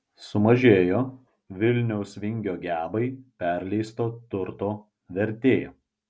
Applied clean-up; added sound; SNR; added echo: none; none; none; none.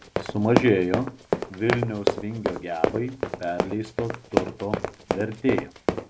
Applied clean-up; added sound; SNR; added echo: none; Run; 1 dB; none.